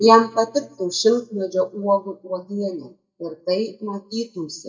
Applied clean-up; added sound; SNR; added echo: neural mask model DeepFilterNet 3.